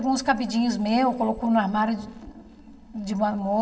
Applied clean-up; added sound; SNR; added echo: none; none; none; reverberation time 2.4 s.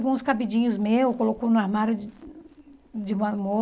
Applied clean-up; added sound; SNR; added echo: none; none; none; none.